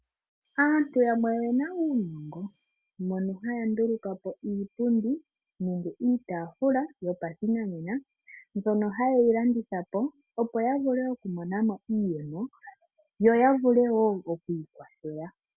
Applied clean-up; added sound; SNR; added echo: none; none; none; none.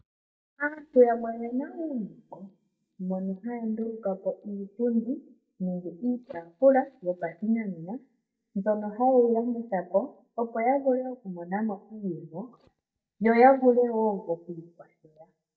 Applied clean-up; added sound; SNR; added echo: neural mask model DeepFilterNet 3.